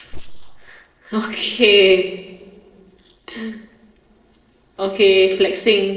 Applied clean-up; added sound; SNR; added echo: neural separator model SepFormer DNS4.